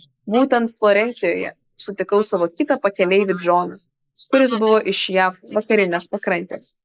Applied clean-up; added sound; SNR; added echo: neural mask model Resemble Enhance denoiser.